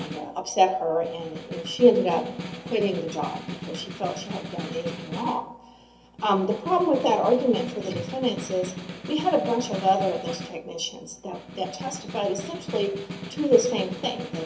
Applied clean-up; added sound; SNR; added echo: none; Snare drum; 11 dB; reverberation time 0.3 s.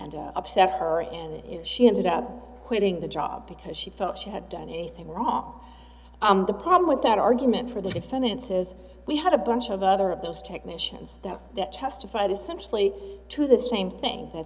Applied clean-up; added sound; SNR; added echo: none; none; none; none.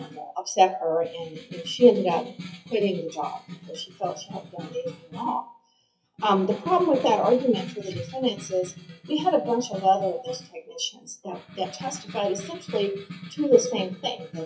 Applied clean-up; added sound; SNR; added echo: classical method WPE with log-MMSE.